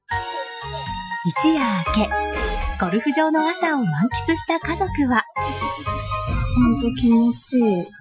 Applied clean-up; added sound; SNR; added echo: classical method Wiener filter.